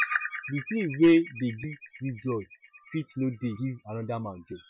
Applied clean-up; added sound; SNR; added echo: classical method Wiener filter.